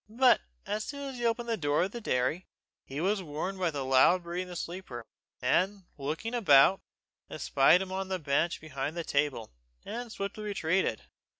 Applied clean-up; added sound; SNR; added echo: none; none; none; none.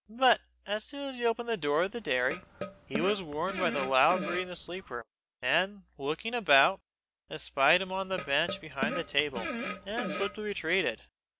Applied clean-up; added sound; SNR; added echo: none; Fart; 8 dB; none.